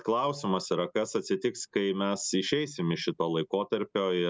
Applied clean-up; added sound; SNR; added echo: none; none; none; none.